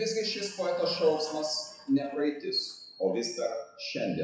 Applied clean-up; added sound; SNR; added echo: classical method WPE with log-MMSE.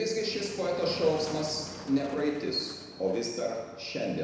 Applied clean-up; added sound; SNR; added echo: none; Motor vehicle (road); 15 dB; reverberation time 1.0 s.